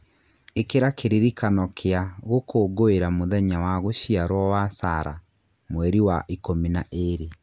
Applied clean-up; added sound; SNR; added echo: none; none; none; none.